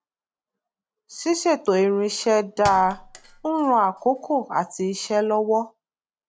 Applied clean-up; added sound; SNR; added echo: none; Thump, thud; 18 dB; none.